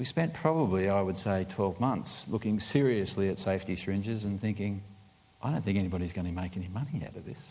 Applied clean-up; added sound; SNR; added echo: none; none; none; none.